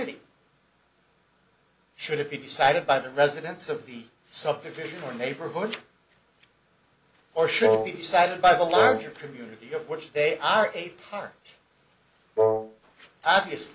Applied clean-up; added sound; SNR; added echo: none; Wind instrument, woodwind instrument; -3 dB; none.